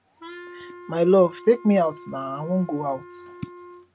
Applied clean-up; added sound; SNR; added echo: none; Wind instrument, woodwind instrument; 19 dB; none.